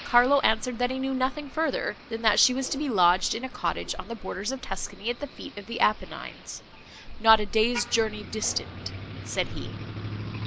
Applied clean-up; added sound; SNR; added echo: none; Motor vehicle (road); 14 dB; none.